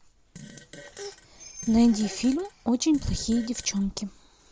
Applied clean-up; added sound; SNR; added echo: none; Bell + Fart; 19 dB; none.